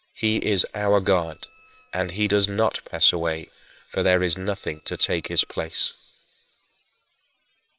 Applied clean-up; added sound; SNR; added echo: neural separator model SepFormer WHAMR!.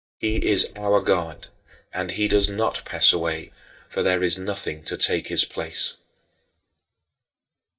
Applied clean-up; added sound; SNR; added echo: neural mask model DeepFilterNet 3.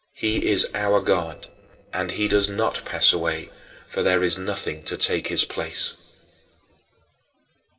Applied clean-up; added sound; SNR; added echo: neural separator model SepFormer DNS4.